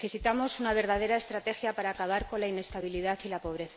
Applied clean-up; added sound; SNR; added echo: none; Drum kit; 18 dB; none.